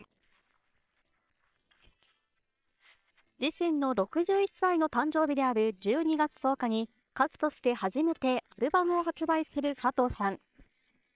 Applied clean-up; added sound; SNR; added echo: neural separator model SepFormer WHAM!.